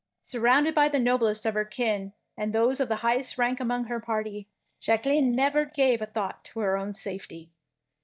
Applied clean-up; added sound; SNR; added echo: neural mask model DeepFilterNet 3.